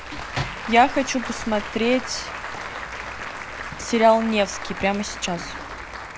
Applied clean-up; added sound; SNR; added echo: none; Applause; 9 dB; none.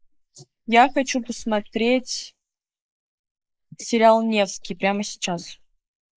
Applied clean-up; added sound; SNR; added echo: neural mask model Resemble Enhance denoiser.